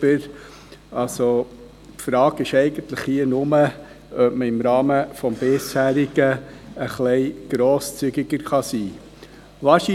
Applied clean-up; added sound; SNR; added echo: none; none; none; none.